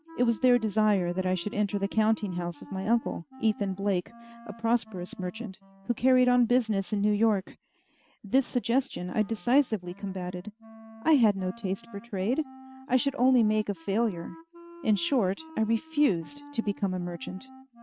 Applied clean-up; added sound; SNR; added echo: neural mask model RNNoise.